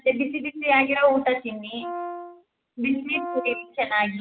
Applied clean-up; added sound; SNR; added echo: none; Brass instrument; 11 dB; none.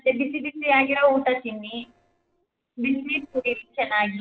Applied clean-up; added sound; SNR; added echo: neural separator model SepFormer DNS4.